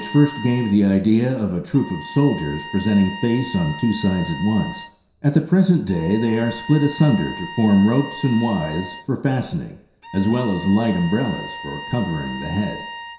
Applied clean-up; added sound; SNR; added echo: none; Bowed string instrument; 14 dB; reverberation time 0.7 s.